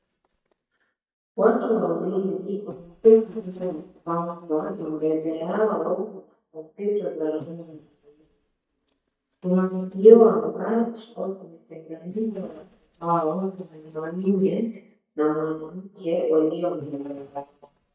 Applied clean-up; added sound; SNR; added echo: neural mask model DeepFilterNet 3.